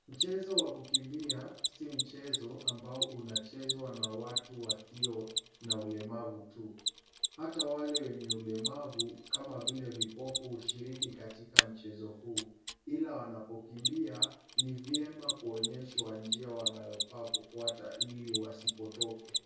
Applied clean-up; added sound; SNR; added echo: none; Mechanisms; -3 dB; reverberation time 0.6 s.